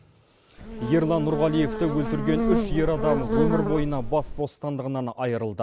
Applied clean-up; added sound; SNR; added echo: none; Buzz; 1 dB; none.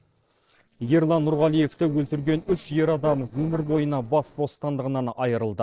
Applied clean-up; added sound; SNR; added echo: neural separator model SepFormer DNS4.